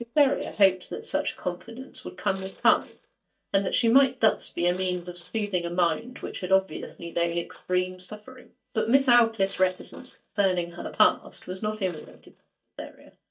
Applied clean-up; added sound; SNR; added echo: neural mask model DeepFilterNet 3.